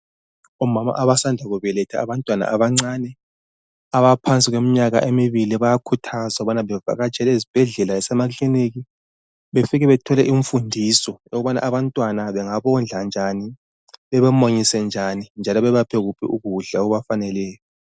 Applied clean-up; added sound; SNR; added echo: none; none; none; none.